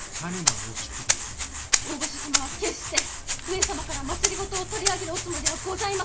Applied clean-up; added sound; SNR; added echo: none; Rattle (instrument); -5 dB; reverberation time 0.2 s.